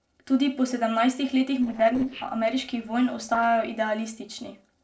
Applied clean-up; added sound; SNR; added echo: neural separator model SepFormer DNS4.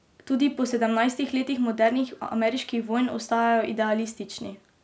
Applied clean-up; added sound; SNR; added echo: none; none; none; none.